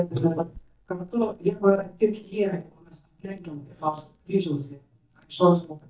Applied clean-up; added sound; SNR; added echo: neural mask model DeepFilterNet 3.